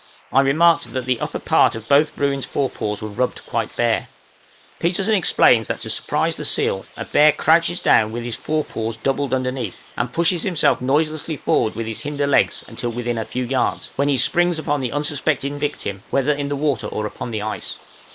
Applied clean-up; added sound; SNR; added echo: neural mask model Resemble Enhance denoiser.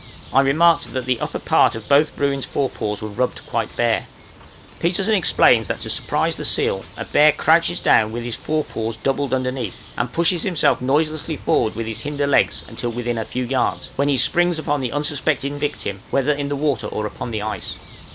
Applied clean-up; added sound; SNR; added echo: none; Bird; 19 dB; none.